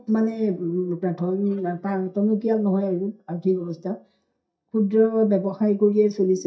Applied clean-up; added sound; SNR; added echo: neural mask model DeepFilterNet 3.